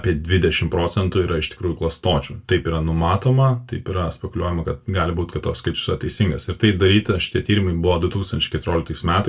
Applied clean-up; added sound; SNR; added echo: none; none; none; reverberation time 0.2 s.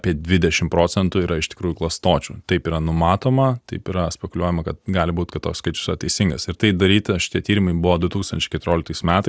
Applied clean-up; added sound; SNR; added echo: none; none; none; none.